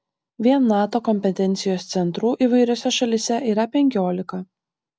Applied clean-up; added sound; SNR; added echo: none; none; none; none.